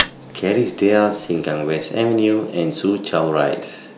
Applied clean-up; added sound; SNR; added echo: none; Fire; 14 dB; none.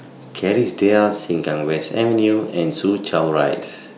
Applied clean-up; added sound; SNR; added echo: none; none; none; none.